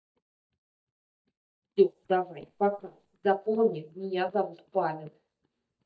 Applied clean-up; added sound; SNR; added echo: neural mask model DeepFilterNet 3.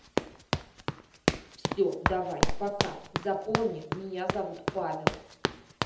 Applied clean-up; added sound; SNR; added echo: none; Run; -2 dB; reverberation time 1.2 s.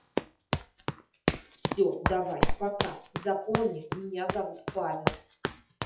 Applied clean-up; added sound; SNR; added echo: classical method WPE with log-MMSE.